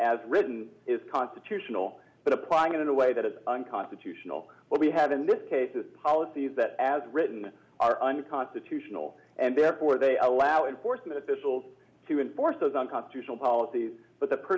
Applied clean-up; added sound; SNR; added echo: none; none; none; none.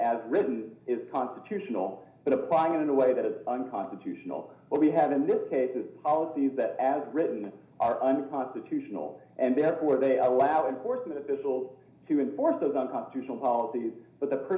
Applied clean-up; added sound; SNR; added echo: none; none; none; reverberation time 0.5 s.